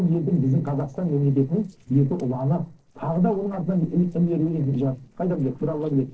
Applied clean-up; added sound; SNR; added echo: neural separator model SepFormer DNS4.